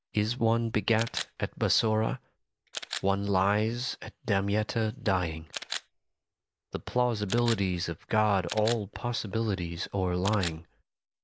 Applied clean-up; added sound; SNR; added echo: neural mask model Resemble Enhance denoiser.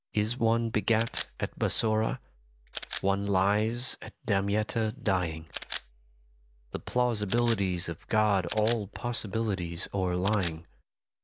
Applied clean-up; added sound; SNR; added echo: none; Camera; 13 dB; none.